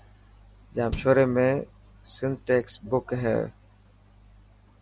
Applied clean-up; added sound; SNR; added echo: none; Bass drum; 15 dB; none.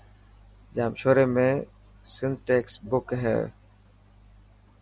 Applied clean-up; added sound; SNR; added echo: none; none; none; none.